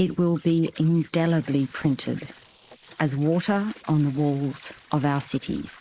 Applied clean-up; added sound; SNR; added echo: neural mask model Resemble Enhance denoiser.